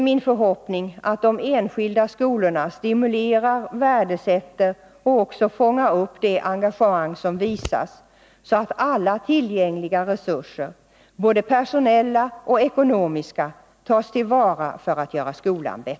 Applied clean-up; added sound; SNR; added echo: none; Scissors; 16 dB; none.